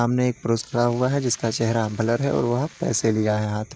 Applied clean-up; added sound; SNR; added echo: neural mask model Resemble Enhance denoiser.